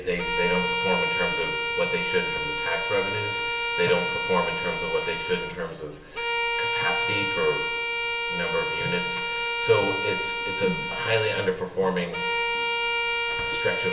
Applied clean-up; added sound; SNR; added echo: none; Bowed string instrument; -1 dB; reverberation time 2.0 s.